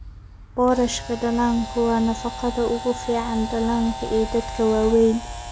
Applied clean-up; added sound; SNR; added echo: none; Camera; 12 dB; none.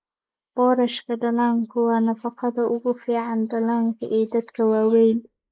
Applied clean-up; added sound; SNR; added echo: neural mask model Resemble Enhance denoiser.